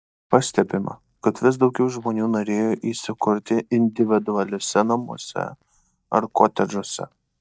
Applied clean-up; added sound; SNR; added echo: neural mask model DeepFilterNet 3.